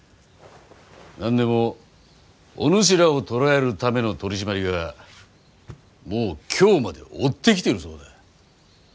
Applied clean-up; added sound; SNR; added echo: none; none; none; none.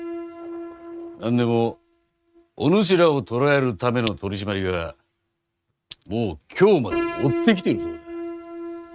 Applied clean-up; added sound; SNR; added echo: neural mask model RNNoise.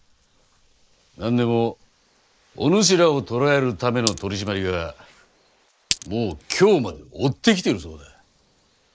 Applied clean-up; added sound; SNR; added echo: neural mask model Resemble Enhance denoiser.